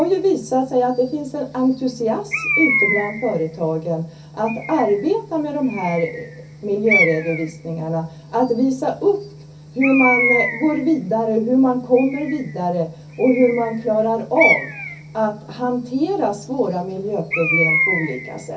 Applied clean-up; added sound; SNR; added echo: none; Bird; 6 dB; reverberation time 0.3 s.